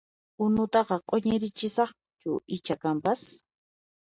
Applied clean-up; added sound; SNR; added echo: none; none; none; none.